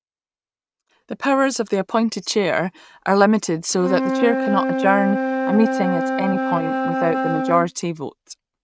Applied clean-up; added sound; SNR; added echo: neural mask model RNNoise.